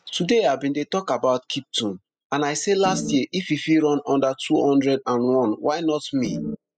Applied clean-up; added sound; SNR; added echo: classical method spectral subtraction.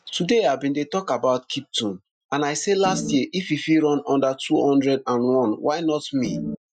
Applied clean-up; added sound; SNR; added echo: classical method Wiener filter.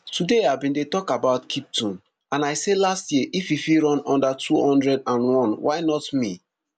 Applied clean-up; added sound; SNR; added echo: none; none; none; none.